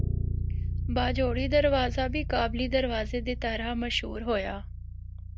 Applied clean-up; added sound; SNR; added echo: none; Bass guitar; 2 dB; none.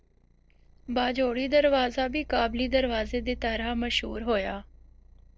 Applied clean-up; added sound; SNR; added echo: neural separator model SepFormer DNS4.